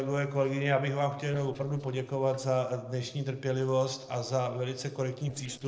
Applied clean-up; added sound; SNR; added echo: neural separator model SepFormer DNS4.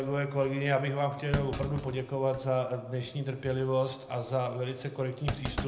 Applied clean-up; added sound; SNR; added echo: none; Thump, thud; 10 dB; reverberation time 0.7 s.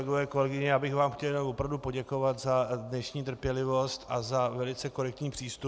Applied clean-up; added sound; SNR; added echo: none; none; none; none.